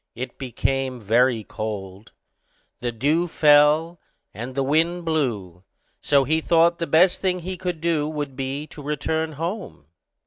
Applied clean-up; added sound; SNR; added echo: none; none; none; none.